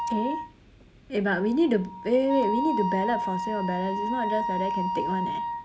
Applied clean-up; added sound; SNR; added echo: none; Wind instrument, woodwind instrument; 3 dB; none.